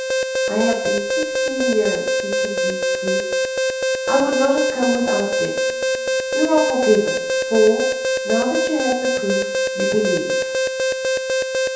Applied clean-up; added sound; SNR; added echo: none; Alarm; -2 dB; reverberation time 0.8 s.